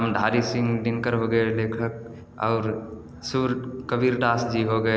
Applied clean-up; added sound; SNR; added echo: none; Boat, Water vehicle; 19 dB; none.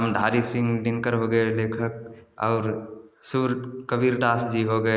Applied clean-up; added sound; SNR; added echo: neural mask model Resemble Enhance denoiser.